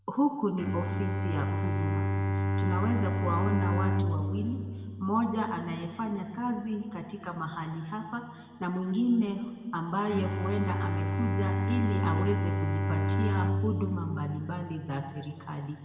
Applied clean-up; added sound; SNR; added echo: none; Bowed string instrument; -1 dB; reverberation time 2.1 s.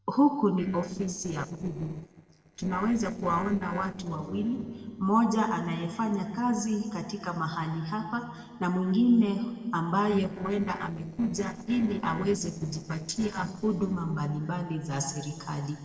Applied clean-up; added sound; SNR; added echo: neural separator model SepFormer DNS4.